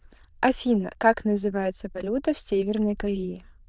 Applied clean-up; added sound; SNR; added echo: neural diffusion model UNIVERSE++.